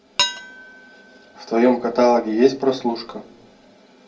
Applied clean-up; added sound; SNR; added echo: none; Dishes, pots, and pans; 10 dB; reverberation time 0.2 s.